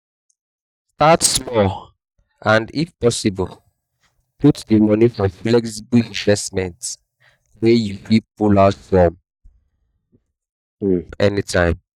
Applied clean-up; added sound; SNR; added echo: neural mask model DeepFilterNet 3.